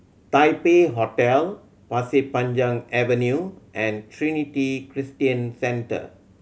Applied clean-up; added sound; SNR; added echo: none; none; none; none.